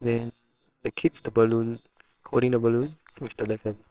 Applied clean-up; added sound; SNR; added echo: neural separator model SepFormer WHAMR!.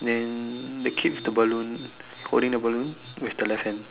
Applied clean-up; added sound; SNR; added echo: none; none; none; none.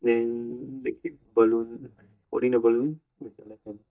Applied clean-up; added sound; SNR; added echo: neural mask model DeepFilterNet 3.